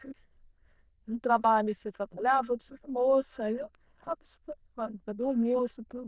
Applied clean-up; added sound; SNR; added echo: neural diffusion model UNIVERSE++.